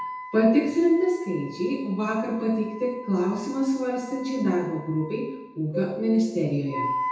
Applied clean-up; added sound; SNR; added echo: none; Wind instrument, woodwind instrument; 12 dB; reverberation time 0.8 s.